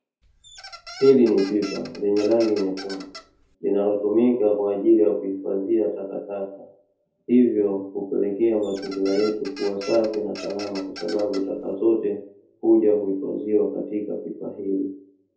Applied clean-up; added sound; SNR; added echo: none; Squeak; 18 dB; reverberation time 0.5 s.